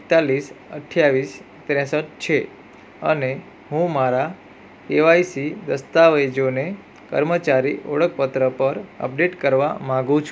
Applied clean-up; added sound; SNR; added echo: none; none; none; none.